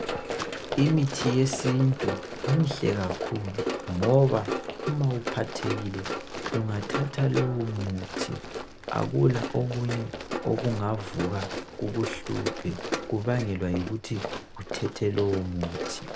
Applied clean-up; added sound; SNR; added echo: none; Run; 6 dB; none.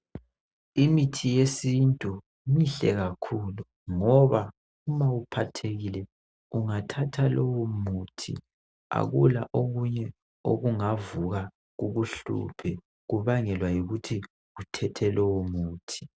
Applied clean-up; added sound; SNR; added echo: none; none; none; none.